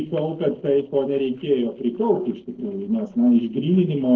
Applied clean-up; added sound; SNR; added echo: neural separator model SepFormer DNS4.